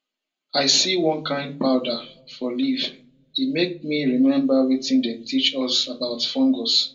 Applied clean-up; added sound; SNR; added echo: none; none; none; reverberation time 0.2 s.